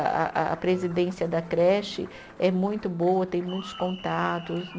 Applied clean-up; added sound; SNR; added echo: none; Applause; 20 dB; none.